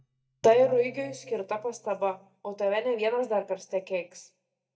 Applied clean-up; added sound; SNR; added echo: neural mask model DeepFilterNet 3.